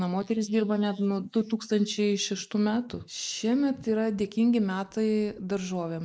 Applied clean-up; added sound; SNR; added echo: neural mask model Resemble Enhance denoiser.